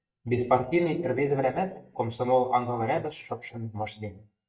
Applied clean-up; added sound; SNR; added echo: neural mask model DeepFilterNet 3.